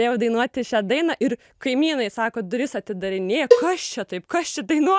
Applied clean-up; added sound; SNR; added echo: none; Cowbell; 0 dB; none.